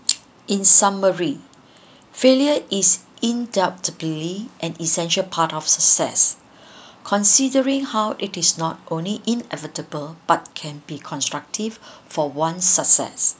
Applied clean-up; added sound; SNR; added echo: none; none; none; none.